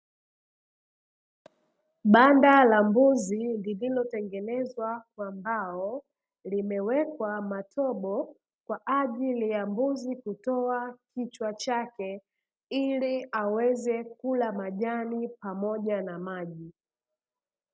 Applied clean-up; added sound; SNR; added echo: none; none; none; none.